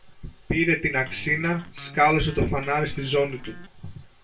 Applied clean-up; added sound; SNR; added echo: none; Electric guitar; 19 dB; reverberation time 0.2 s.